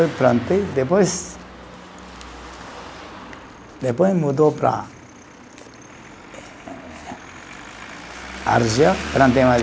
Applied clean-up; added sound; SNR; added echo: none; Traffic noise, roadway noise; 14 dB; none.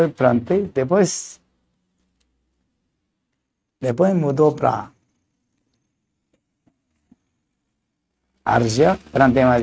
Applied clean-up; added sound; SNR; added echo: neural mask model RNNoise.